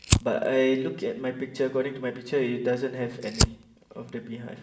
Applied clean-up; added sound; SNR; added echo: none; Fire; 3 dB; reverberation time 0.7 s.